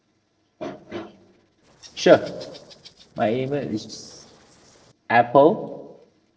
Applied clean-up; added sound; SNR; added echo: neural separator model SepFormer DNS4.